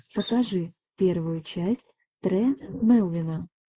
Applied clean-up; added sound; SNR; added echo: neural mask model Resemble Enhance denoiser.